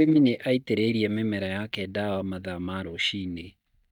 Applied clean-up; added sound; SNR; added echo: neural mask model DeepFilterNet 3.